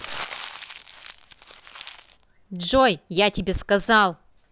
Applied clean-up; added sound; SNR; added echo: none; Crumpling, crinkling; 15 dB; none.